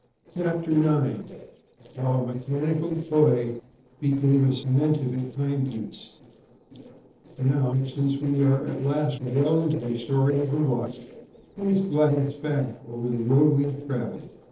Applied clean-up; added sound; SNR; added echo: neural separator model SepFormer DNS4.